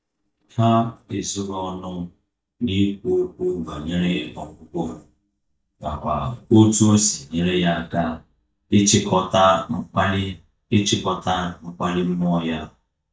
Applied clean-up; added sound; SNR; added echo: neural mask model DeepFilterNet 3.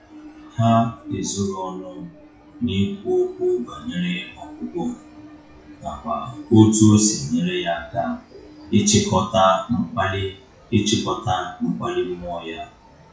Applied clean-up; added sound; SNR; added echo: classical method WPE with log-MMSE.